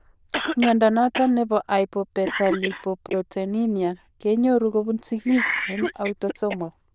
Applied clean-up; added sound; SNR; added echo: neural diffusion model UNIVERSE++.